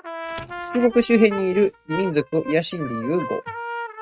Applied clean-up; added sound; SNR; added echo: neural mask model RNNoise.